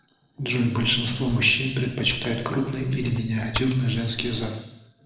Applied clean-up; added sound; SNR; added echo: neural separator model SepFormer DNS4.